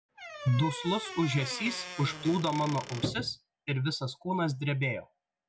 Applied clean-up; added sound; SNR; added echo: none; Squeak / Wood; 9 dB; none.